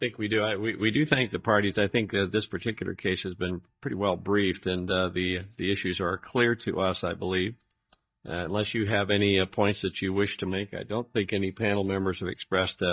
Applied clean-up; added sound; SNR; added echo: neural mask model DeepFilterNet 3.